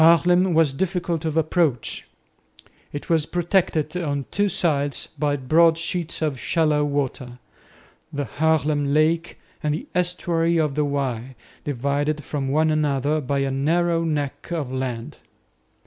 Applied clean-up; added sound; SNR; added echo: none; none; none; none.